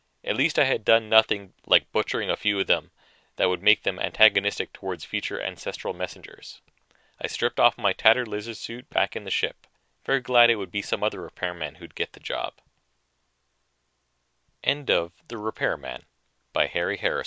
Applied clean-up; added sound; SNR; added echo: none; none; none; none.